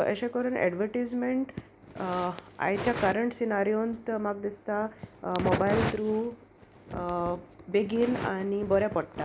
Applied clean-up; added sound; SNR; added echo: none; none; none; none.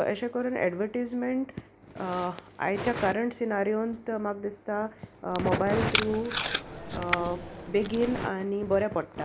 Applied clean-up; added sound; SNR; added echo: none; Packing tape, duct tape; 5 dB; none.